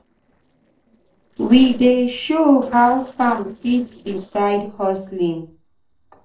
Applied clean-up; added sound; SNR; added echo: neural separator model SepFormer DNS4.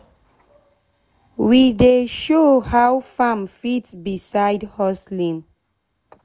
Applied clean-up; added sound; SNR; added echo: none; none; none; none.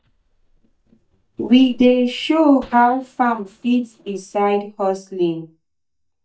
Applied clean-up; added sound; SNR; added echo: neural mask model DeepFilterNet 3.